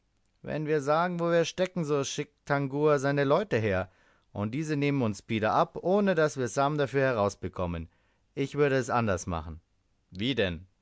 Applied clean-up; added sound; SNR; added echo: none; none; none; none.